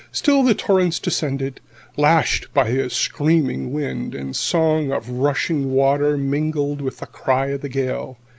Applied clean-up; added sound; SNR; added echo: none; none; none; none.